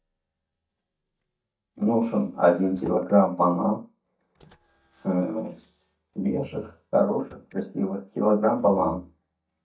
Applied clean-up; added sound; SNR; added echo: neural mask model DeepFilterNet 3.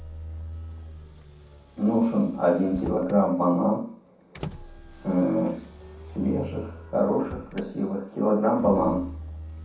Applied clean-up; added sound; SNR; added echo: none; Motor vehicle (road); 15 dB; reverberation time 0.7 s.